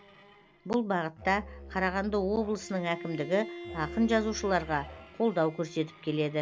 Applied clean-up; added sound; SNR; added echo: none; Musical instrument + Bowed string instrument; 14 dB; none.